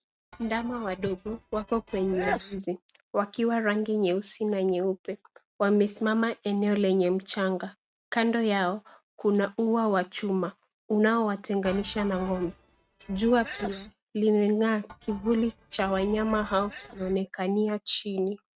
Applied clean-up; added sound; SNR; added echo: neural mask model RNNoise.